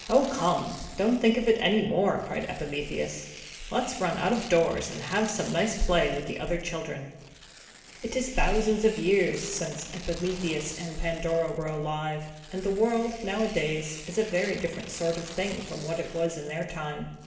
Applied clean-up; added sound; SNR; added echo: none; Tearing; 17 dB; reverberation time 1.0 s.